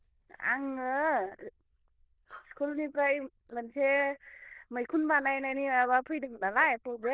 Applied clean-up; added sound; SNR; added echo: neural diffusion model UNIVERSE++.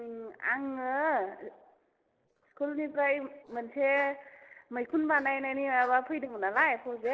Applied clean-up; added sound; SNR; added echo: neural separator model SepFormer DNS4.